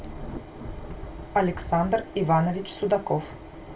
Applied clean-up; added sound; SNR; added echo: none; Rain / Thunderstorm; 13 dB; reverberation time 0.3 s.